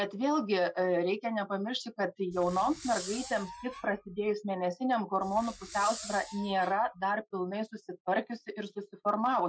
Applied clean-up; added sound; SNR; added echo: classical method Wiener filter.